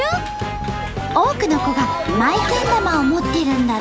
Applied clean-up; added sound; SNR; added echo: none; none; none; none.